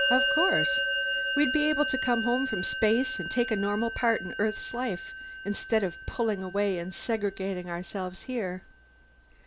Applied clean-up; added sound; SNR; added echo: none; Musical instrument; 3 dB; none.